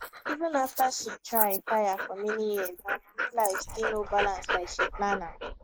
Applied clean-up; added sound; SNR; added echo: neural mask model Resemble Enhance denoiser.